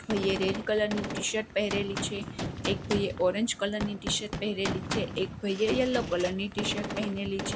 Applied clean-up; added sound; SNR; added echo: none; Gunshot, gunfire; 6 dB; none.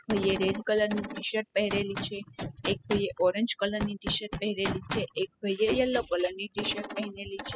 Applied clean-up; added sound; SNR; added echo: classical method spectral subtraction.